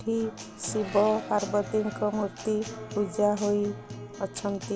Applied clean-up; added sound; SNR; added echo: none; Accelerating, revving, vroom + Acoustic guitar; 11 dB; none.